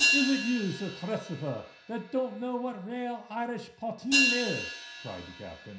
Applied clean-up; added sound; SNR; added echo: none; Hi-hat; 0 dB; reverberation time 0.5 s.